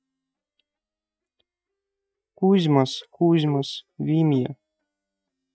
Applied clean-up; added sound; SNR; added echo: neural mask model DeepFilterNet 3.